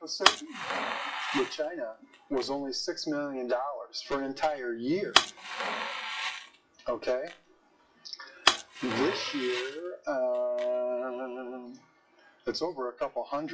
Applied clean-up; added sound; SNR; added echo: classical method WPE with log-MMSE.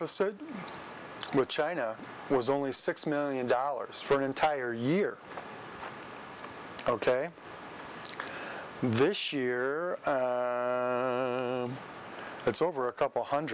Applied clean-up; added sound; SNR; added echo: none; none; none; none.